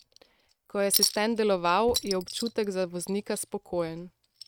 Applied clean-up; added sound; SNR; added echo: neural mask model RNNoise.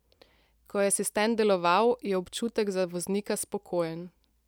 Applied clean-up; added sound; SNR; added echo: none; none; none; none.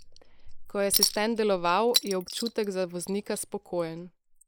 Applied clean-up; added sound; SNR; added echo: neural mask model Resemble Enhance denoiser.